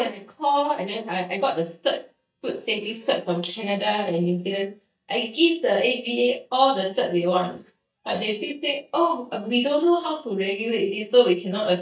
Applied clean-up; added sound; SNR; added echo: neural mask model DeepFilterNet 3.